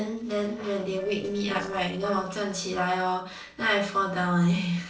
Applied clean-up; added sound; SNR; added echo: neural separator model SepFormer DNS4.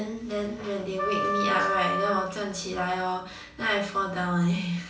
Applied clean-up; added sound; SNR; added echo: none; Wind instrument, woodwind instrument; 2 dB; reverberation time 0.4 s.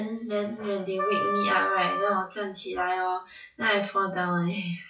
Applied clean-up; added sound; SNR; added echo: classical method WPE with log-MMSE.